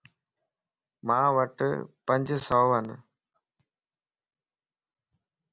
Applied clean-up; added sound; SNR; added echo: none; none; none; none.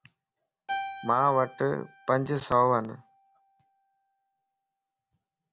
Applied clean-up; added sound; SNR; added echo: none; Keyboard (musical); 14 dB; none.